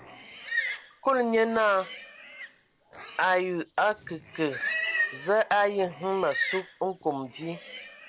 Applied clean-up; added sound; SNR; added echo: none; Livestock, farm animals, working animals; 8 dB; none.